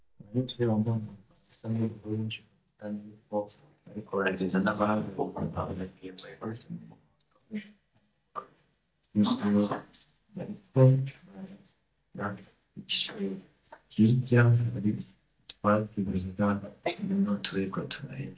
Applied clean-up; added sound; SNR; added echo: neural mask model DeepFilterNet 3.